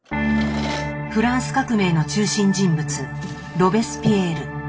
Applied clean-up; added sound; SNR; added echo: none; Drawer open or close; 15 dB; reverberation time 0.2 s.